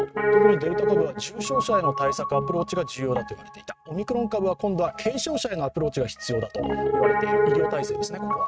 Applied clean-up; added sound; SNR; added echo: neural mask model RNNoise.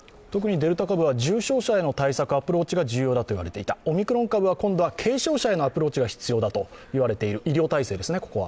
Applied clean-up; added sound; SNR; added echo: none; none; none; none.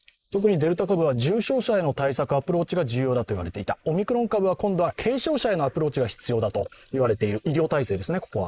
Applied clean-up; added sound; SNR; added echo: neural mask model Resemble Enhance denoiser.